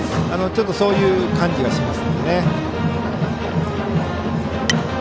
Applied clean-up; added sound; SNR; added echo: none; none; none; none.